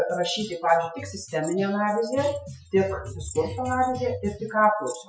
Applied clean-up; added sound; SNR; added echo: classical method Wiener filter.